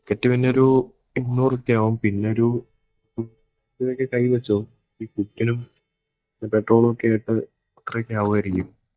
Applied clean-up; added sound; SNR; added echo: neural mask model DeepFilterNet 3.